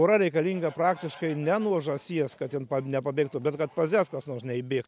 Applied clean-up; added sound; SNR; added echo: none; none; none; none.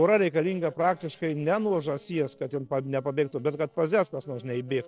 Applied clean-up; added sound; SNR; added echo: neural separator model SepFormer DNS4.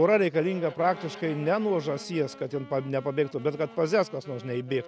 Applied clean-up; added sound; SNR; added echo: none; Wind instrument, woodwind instrument + Bowed string instrument; 18 dB; none.